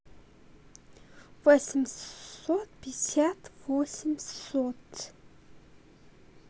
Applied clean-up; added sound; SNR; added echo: none; none; none; none.